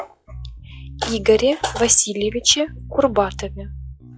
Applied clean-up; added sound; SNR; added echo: classical method log-MMSE.